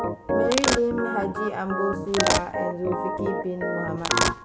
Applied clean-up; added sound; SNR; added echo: none; Organ + Domestic sounds, home sounds; -2 dB; none.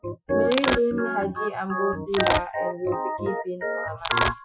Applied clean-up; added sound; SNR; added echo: classical method Wiener filter.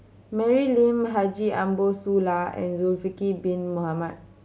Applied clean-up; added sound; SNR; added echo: none; none; none; none.